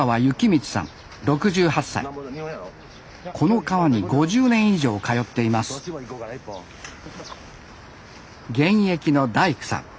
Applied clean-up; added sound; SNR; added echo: none; none; none; none.